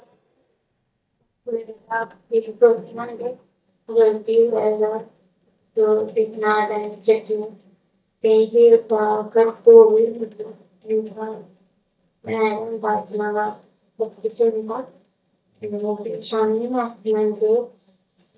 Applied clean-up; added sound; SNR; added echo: neural mask model DeepFilterNet 3.